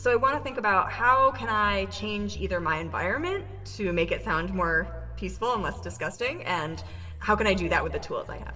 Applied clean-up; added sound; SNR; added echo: none; none; none; reverberation time 2.4 s.